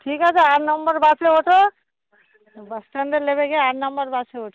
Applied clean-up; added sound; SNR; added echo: none; none; none; none.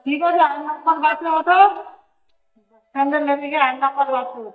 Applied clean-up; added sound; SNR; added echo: neural mask model DeepFilterNet 3.